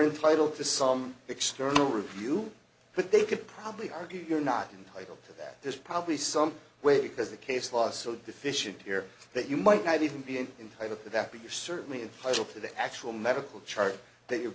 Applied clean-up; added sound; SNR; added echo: none; none; none; none.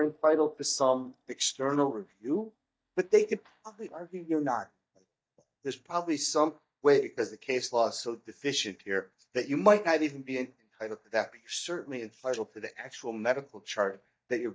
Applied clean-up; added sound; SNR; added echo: neural mask model DeepFilterNet 3.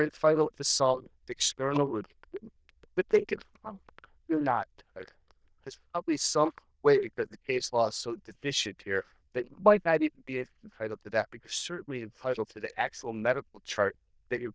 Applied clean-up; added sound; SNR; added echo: neural diffusion model UNIVERSE++.